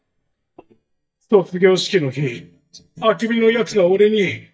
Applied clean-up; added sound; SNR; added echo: neural mask model DeepFilterNet 3.